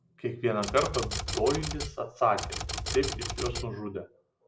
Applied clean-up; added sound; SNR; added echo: none; Typewriter; 4 dB; none.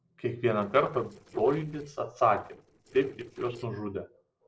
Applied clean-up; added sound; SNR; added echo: neural separator model SepFormer DNS4.